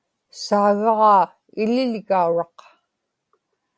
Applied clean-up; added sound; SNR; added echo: none; none; none; none.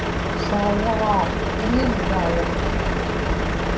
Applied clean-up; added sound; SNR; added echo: none; Truck; -4 dB; reverberation time 0.5 s.